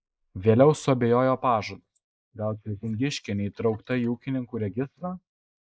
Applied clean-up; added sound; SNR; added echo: neural mask model Resemble Enhance denoiser.